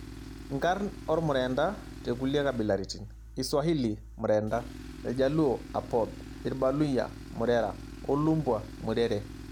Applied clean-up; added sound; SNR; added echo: none; Tools; 13 dB; none.